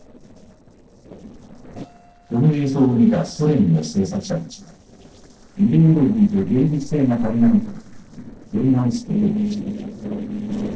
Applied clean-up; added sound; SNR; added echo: neural separator model SepFormer DNS4.